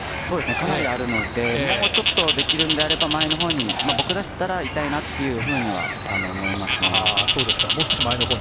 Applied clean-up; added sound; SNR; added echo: none; Bird; -1 dB; none.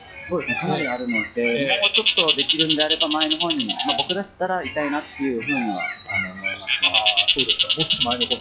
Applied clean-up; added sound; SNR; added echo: classical method log-MMSE.